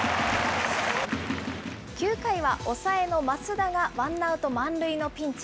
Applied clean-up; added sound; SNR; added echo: none; none; none; none.